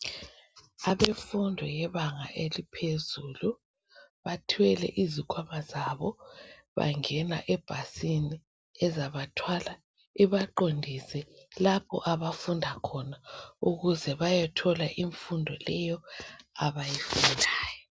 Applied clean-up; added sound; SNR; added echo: none; none; none; none.